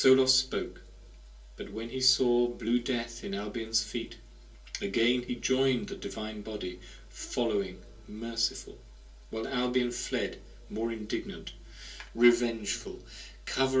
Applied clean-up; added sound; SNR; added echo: none; none; none; reverberation time 0.3 s.